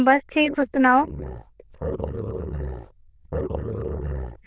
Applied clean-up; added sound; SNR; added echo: neural diffusion model UNIVERSE++.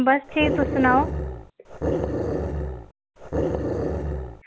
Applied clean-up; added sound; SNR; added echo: none; Growling; 0 dB; none.